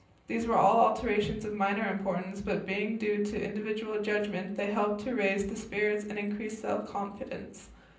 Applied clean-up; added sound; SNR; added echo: none; none; none; reverberation time 0.6 s.